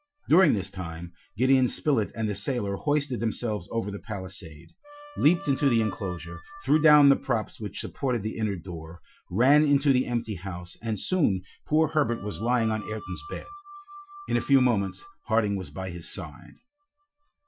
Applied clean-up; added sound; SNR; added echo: classical method Wiener filter.